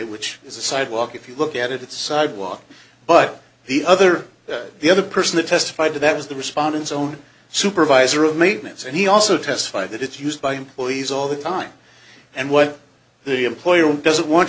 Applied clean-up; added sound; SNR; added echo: none; none; none; none.